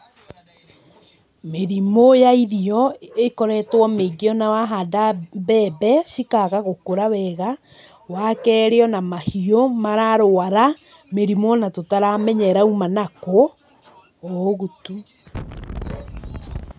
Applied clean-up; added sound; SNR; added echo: none; Wind; 12 dB; none.